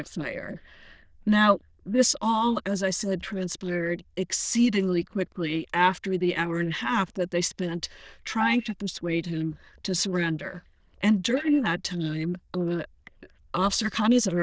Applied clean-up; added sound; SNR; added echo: neural diffusion model UNIVERSE++.